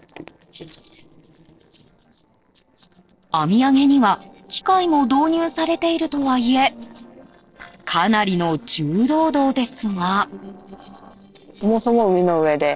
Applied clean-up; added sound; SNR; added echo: neural separator model SepFormer DNS4.